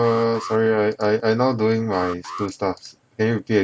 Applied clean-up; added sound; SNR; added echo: none; Alarm; 17 dB; none.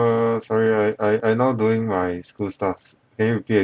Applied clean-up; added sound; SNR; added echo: none; none; none; none.